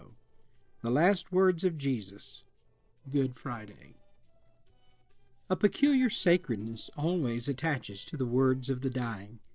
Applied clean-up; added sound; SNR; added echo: neural separator model SepFormer DNS4.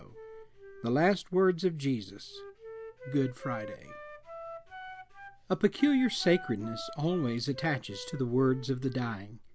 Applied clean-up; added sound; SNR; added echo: none; Wind instrument, woodwind instrument; 15 dB; none.